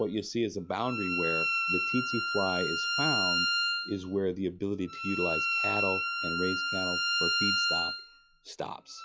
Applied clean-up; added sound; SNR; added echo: classical method log-MMSE.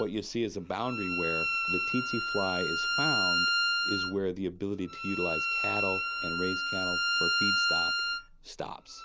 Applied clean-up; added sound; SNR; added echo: none; Bowed string instrument; -4 dB; none.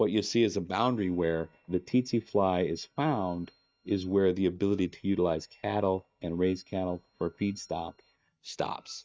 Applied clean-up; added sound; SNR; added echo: neural mask model DeepFilterNet 3.